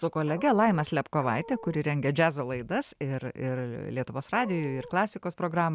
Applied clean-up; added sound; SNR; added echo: none; Dog; 15 dB; none.